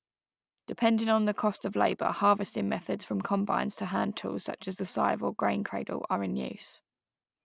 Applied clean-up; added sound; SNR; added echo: none; none; none; none.